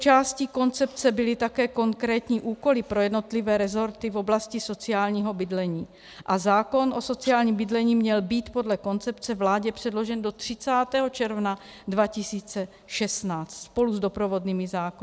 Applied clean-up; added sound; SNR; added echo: none; none; none; none.